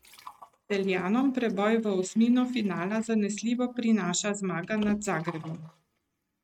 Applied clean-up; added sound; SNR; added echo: neural mask model RNNoise.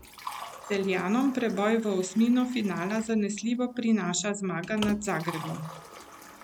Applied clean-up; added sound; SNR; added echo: none; Liquid; 16 dB; none.